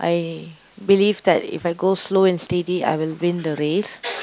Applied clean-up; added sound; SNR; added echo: none; none; none; none.